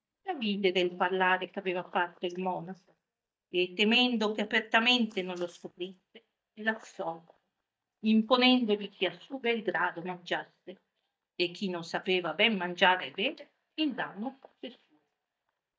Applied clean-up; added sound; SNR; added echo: neural mask model DeepFilterNet 3.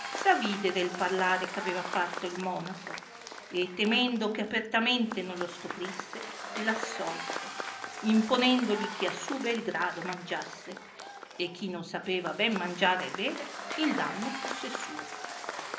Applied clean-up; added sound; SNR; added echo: none; Applause / Crowd / Cheering; 8 dB; reverberation time 0.5 s.